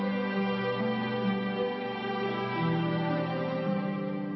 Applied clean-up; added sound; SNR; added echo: none; none; none; none.